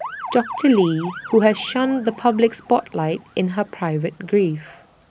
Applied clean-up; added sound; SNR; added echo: none; Motor vehicle (road) / Siren; 16 dB; none.